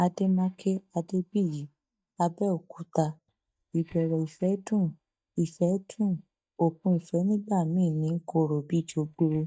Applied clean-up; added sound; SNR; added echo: neural mask model DeepFilterNet 3.